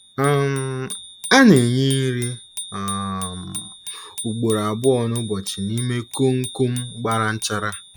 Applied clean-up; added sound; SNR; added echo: none; Bicycle bell; 14 dB; none.